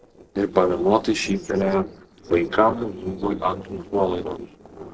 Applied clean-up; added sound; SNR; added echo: neural separator model SepFormer DNS4.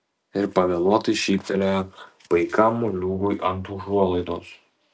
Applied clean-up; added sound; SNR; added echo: none; none; none; none.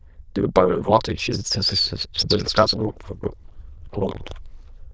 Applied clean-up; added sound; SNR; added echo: neural diffusion model UNIVERSE++.